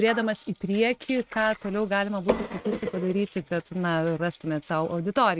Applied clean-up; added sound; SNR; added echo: neural mask model RNNoise.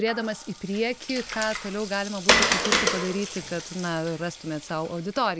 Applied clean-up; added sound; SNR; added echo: none; Water; 0 dB; none.